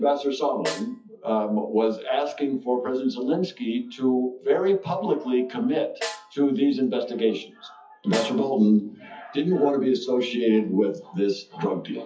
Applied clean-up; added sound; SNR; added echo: classical method WPE with log-MMSE.